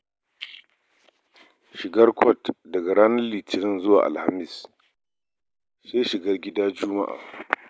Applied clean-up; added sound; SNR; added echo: none; none; none; none.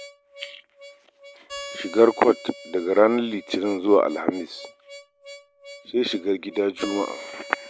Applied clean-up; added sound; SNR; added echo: none; Harmonica; 17 dB; none.